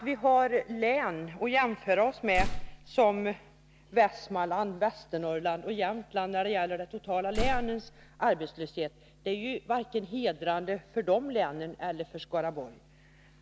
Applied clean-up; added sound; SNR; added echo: none; Slam; 4 dB; none.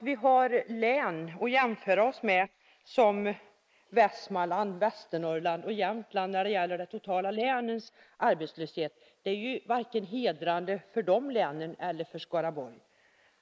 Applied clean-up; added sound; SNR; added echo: neural mask model Resemble Enhance denoiser.